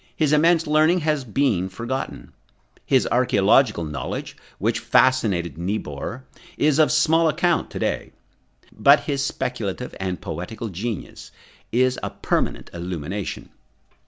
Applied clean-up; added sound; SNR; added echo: none; none; none; none.